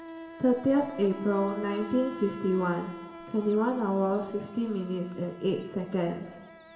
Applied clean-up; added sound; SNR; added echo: none; Insect; 14 dB; reverberation time 0.9 s.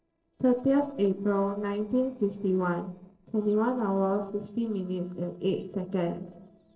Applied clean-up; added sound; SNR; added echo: neural separator model SepFormer DNS4.